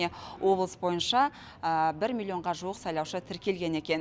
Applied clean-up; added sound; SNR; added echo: none; none; none; none.